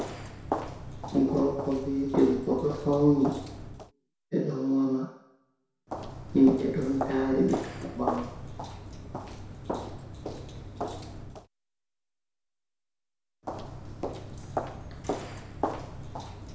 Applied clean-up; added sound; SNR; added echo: none; Walk, footsteps; 7 dB; reverberation time 0.7 s.